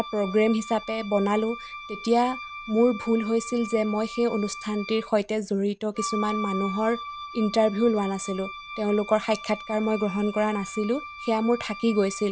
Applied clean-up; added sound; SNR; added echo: none; Wind instrument, woodwind instrument; 12 dB; none.